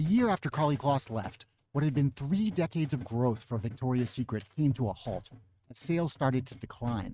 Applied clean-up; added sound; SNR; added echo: neural mask model RNNoise.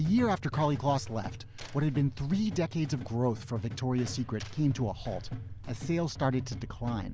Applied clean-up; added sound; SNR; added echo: none; Walk, footsteps; 17 dB; none.